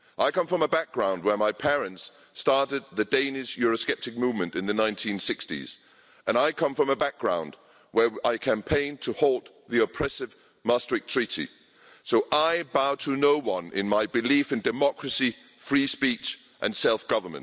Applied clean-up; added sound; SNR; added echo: none; none; none; none.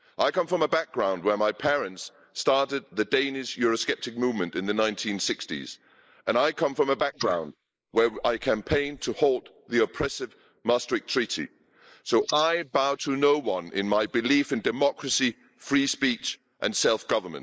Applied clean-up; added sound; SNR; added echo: neural mask model Resemble Enhance denoiser.